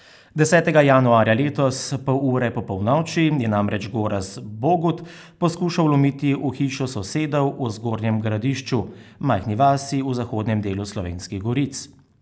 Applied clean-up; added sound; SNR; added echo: none; none; none; none.